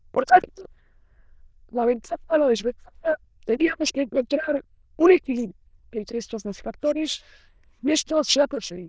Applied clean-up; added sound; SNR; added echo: neural diffusion model UNIVERSE++.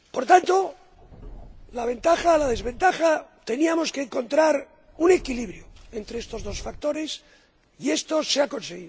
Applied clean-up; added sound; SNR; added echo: none; Subway, metro, underground; 16 dB; none.